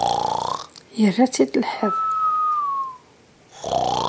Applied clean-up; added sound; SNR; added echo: none; Breathing; -1 dB; none.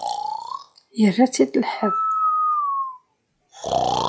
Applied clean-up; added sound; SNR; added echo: classical method log-MMSE.